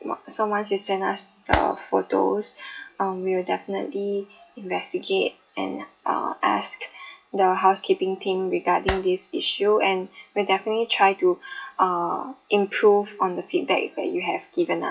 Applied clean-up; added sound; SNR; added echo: classical method WPE with log-MMSE.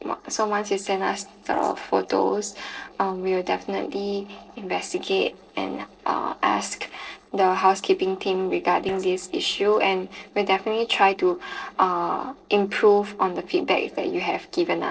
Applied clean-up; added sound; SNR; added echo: neural separator model SepFormer DNS4.